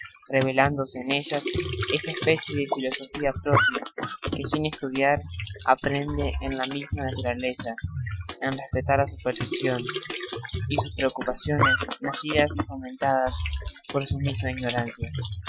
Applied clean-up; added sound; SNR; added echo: classical method Wiener filter.